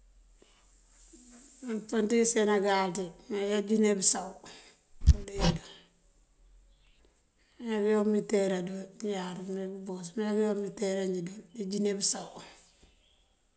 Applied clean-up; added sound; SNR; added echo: none; Hammer; -4 dB; none.